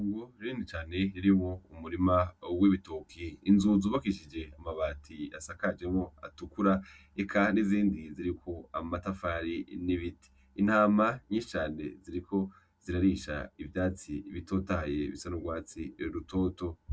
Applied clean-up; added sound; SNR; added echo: none; none; none; none.